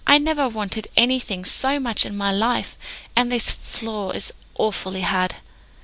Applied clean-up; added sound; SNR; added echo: none; none; none; none.